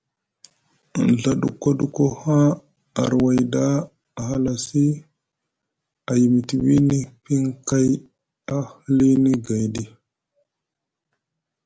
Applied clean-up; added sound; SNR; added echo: none; none; none; none.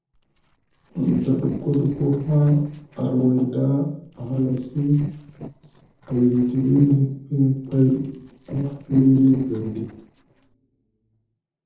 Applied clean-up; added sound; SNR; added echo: neural separator model SepFormer DNS4.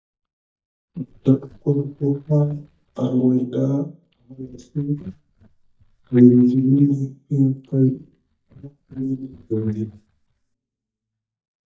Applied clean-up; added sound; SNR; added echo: neural mask model DeepFilterNet 3.